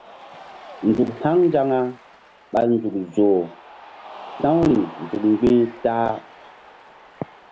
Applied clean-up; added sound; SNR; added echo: none; Cheering; 20 dB; none.